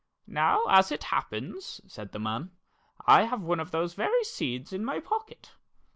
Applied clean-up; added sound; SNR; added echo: none; none; none; none.